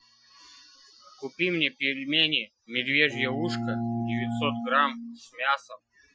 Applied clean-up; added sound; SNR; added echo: classical method Wiener filter.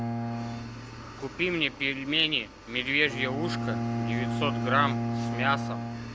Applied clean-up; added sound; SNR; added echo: none; Bowed string instrument; 2 dB; none.